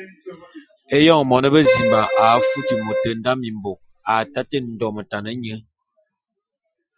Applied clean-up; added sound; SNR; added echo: classical method Wiener filter.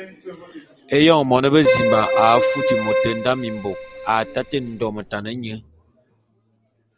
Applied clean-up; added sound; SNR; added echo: none; Keyboard (musical); 1 dB; none.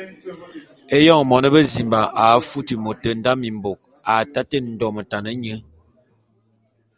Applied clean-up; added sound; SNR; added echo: none; none; none; none.